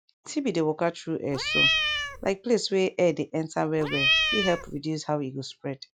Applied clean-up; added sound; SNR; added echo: classical method log-MMSE.